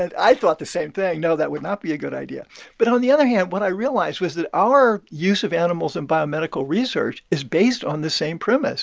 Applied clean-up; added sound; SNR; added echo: none; none; none; none.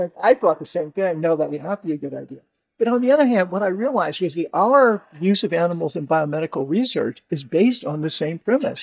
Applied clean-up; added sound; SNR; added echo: neural mask model DeepFilterNet 3.